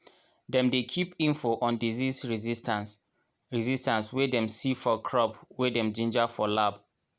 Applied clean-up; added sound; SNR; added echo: none; none; none; none.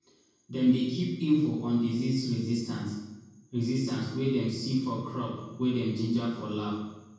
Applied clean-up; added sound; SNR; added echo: none; none; none; reverberation time 1.2 s.